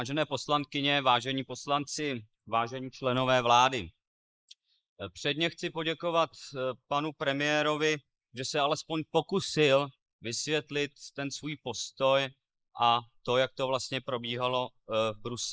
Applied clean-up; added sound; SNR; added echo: neural mask model Resemble Enhance denoiser.